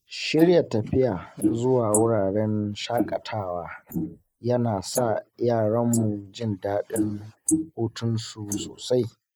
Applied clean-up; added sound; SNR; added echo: neural mask model Resemble Enhance denoiser.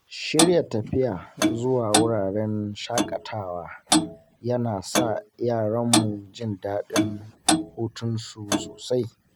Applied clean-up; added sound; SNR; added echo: none; Clock; 1 dB; none.